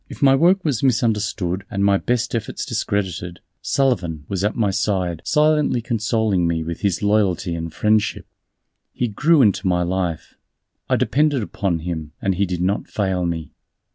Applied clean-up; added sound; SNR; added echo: none; none; none; none.